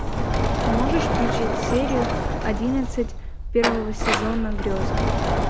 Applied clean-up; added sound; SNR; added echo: none; Sliding door; -4 dB; none.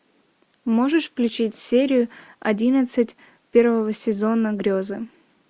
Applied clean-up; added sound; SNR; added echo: none; none; none; none.